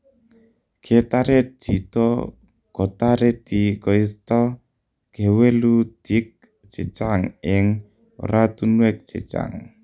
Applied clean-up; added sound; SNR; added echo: none; none; none; none.